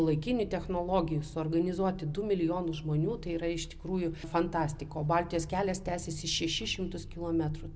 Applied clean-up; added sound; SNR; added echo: none; none; none; none.